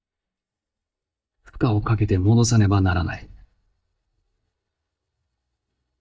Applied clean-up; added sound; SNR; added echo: neural mask model DeepFilterNet 3.